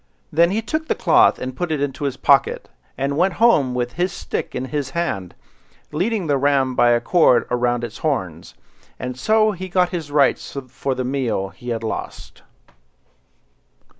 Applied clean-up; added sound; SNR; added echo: none; none; none; none.